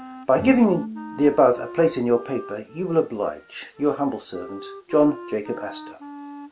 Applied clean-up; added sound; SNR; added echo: none; Bowed string instrument + Wind instrument, woodwind instrument; 14 dB; none.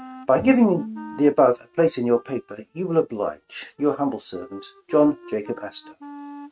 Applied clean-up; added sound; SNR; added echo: neural mask model RNNoise.